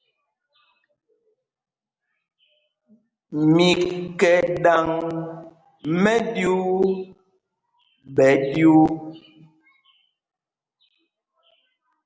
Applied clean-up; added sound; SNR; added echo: none; none; none; none.